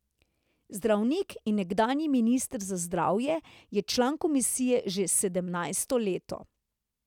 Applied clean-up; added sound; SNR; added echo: none; none; none; none.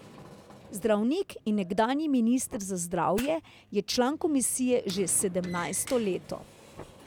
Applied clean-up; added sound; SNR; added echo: none; Fire + Sliding door; 19 dB; none.